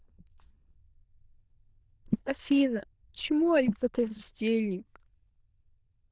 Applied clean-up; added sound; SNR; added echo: neural diffusion model UNIVERSE++.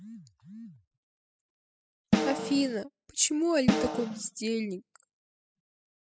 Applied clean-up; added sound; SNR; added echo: classical method spectral subtraction.